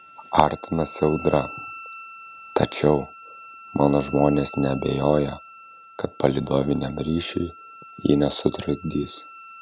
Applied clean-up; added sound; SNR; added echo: none; Wind instrument, woodwind instrument; 18 dB; none.